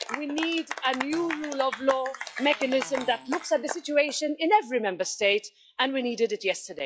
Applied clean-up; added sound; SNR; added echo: classical method log-MMSE.